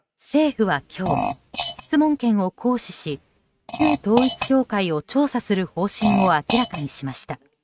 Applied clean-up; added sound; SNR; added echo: neural mask model RNNoise.